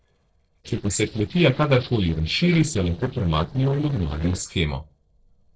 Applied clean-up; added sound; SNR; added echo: neural separator model SepFormer DNS4.